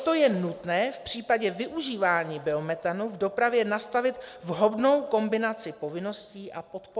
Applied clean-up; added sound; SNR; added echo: none; none; none; none.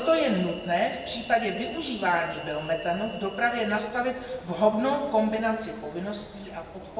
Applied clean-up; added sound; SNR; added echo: none; Train; 16 dB; reverberation time 1.1 s.